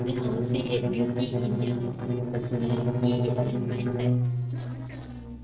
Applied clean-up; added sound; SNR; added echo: neural separator model SepFormer DNS4.